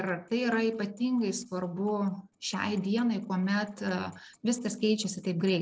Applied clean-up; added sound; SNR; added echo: neural separator model SepFormer DNS4.